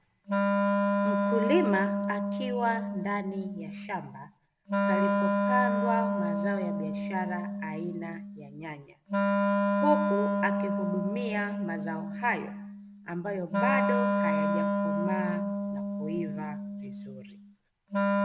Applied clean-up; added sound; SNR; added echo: none; Wind instrument, woodwind instrument; -5 dB; none.